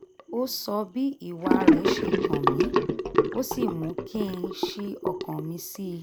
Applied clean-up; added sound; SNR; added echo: none; Sink (filling or washing) / Gurgling; -5 dB; none.